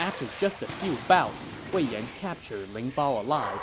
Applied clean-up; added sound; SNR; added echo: none; Water / Splash, splatter; 10 dB; none.